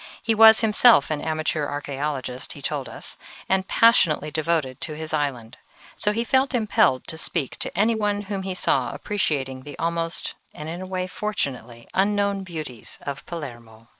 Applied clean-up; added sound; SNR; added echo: neural mask model Resemble Enhance denoiser.